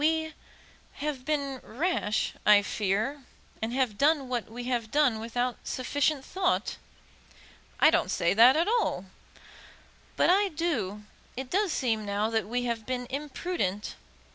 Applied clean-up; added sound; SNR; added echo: none; none; none; none.